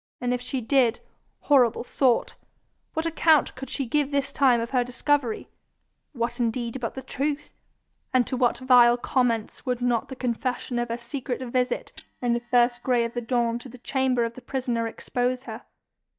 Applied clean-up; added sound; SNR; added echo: neural mask model DeepFilterNet 3.